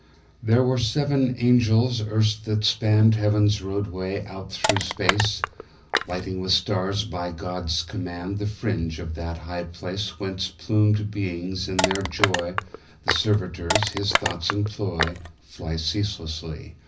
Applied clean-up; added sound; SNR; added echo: none; Crushing; 3 dB; reverberation time 0.4 s.